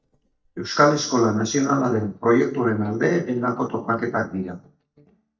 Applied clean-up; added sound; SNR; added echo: neural mask model DeepFilterNet 3.